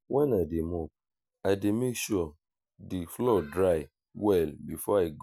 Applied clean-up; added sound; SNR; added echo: none; none; none; none.